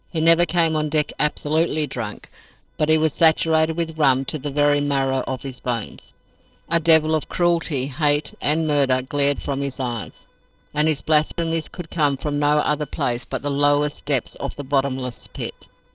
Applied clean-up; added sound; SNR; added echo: neural separator model SepFormer DNS4.